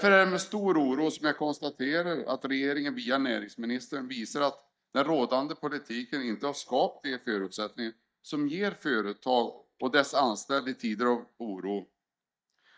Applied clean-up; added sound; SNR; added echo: neural mask model DeepFilterNet 3.